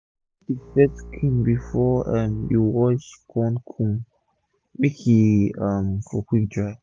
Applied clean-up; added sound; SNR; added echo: none; Bowed string instrument; 18 dB; none.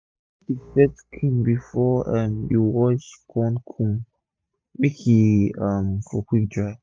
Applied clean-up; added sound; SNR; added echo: neural mask model RNNoise.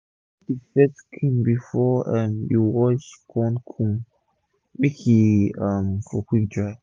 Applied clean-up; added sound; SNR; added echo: none; none; none; none.